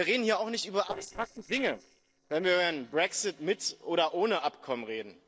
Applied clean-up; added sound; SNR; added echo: neural separator model SepFormer DNS4.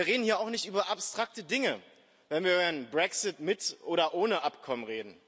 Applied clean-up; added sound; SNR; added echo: none; none; none; none.